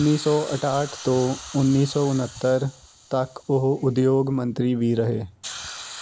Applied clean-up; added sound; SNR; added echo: none; Hiss; 17 dB; none.